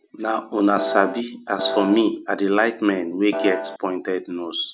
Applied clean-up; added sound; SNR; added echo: none; Piano; 4 dB; none.